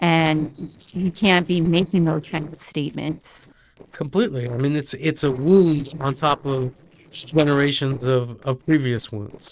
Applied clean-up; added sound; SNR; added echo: neural separator model SepFormer DNS4.